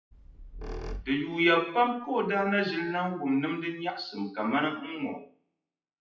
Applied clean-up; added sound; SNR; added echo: classical method WPE with log-MMSE.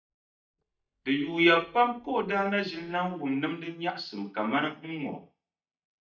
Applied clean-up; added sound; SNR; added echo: neural mask model DeepFilterNet 3.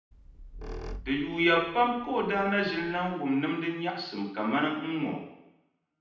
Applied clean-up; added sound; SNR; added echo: none; Squeak; 14 dB; reverberation time 0.8 s.